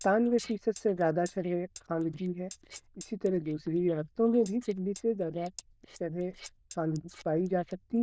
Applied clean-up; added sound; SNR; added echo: neural diffusion model UNIVERSE++.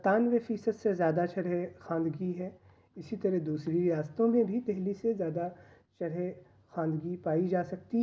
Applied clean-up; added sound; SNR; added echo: none; none; none; none.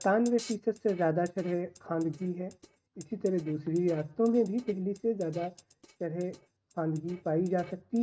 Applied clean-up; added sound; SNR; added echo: neural mask model RNNoise.